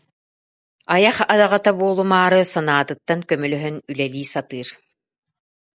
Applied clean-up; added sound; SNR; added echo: none; none; none; none.